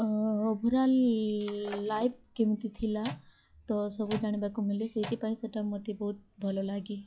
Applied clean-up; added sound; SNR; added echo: classical method log-MMSE.